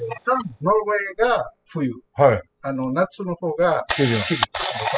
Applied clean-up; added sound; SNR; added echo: classical method spectral subtraction.